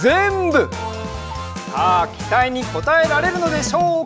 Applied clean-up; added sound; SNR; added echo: none; Brass instrument; 17 dB; none.